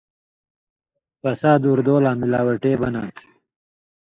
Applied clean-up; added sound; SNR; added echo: neural mask model Resemble Enhance denoiser.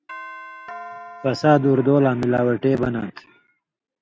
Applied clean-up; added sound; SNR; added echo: none; Doorbell; 17 dB; none.